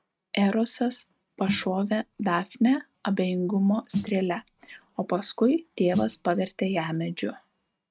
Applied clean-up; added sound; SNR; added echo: neural mask model RNNoise.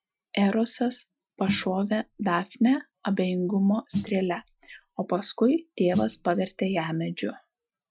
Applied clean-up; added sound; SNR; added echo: classical method Wiener filter.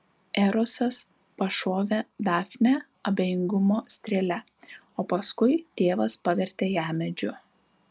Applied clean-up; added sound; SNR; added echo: none; none; none; none.